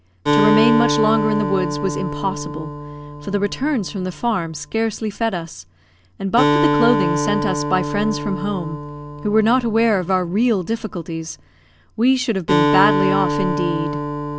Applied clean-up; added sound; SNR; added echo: none; Acoustic guitar; 2 dB; none.